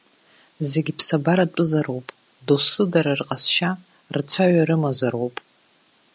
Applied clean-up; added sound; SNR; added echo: none; none; none; none.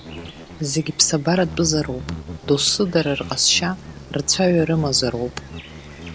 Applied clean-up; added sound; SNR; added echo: none; Insect; 14 dB; none.